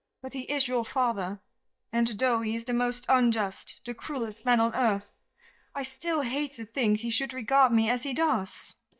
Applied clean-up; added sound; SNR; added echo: neural mask model DeepFilterNet 3.